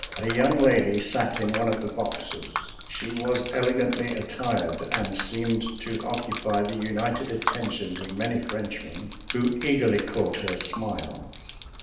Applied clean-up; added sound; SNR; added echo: none; Gurgling / Liquid; 7 dB; reverberation time 0.8 s.